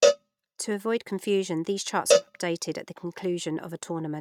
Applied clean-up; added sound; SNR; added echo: neural mask model RNNoise.